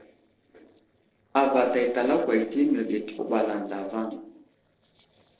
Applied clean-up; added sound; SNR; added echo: neural separator model SepFormer DNS4.